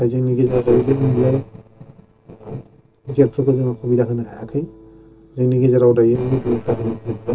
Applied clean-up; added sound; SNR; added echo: neural separator model SepFormer DNS4.